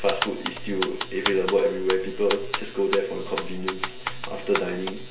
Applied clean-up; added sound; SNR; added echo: none; Typewriter; 7 dB; reverberation time 0.5 s.